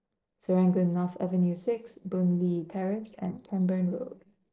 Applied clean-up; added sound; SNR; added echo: neural separator model SepFormer DNS4.